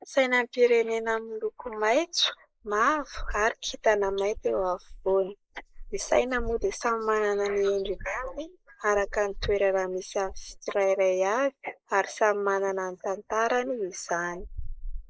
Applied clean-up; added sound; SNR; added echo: neural mask model Resemble Enhance denoiser.